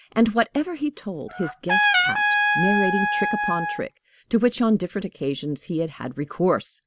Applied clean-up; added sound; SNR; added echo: none; Trumpet; -1 dB; none.